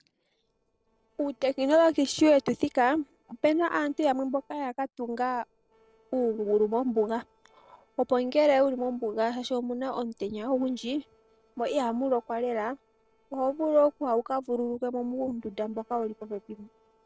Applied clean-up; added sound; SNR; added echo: neural separator model SepFormer DNS4.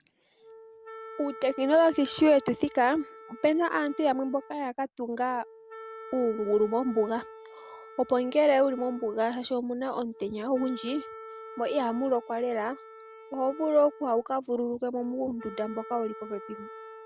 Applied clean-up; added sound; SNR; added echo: none; Wind instrument, woodwind instrument; 17 dB; none.